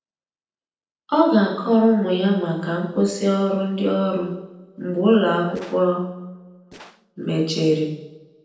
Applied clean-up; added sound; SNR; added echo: neural separator model SepFormer DNS4.